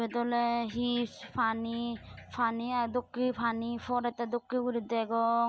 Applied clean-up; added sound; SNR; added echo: none; none; none; none.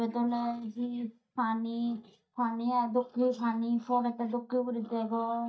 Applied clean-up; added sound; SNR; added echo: neural mask model DeepFilterNet 3.